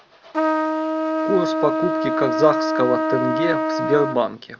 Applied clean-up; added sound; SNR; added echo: none; Trumpet; -1 dB; none.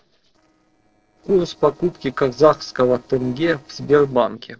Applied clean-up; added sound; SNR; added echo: neural separator model SepFormer DNS4.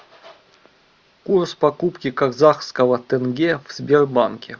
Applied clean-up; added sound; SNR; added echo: none; none; none; none.